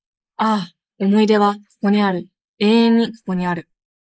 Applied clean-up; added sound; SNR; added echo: neural mask model Resemble Enhance denoiser.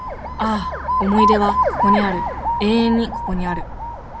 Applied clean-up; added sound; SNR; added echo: none; Alarm; 0 dB; none.